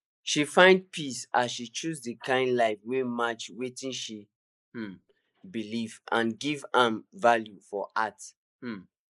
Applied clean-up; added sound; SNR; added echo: neural mask model Resemble Enhance denoiser.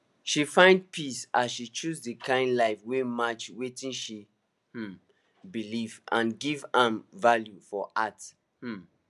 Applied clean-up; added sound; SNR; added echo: none; none; none; none.